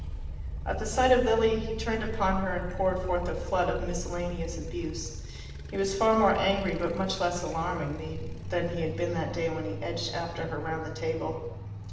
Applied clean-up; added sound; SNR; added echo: none; Motorcycle; 8 dB; reverberation time 1.0 s.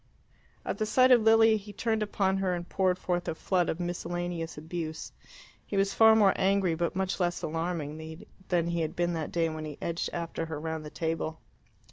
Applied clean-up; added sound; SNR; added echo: none; none; none; none.